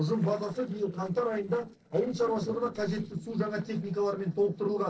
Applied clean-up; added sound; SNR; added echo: neural separator model SepFormer DNS4.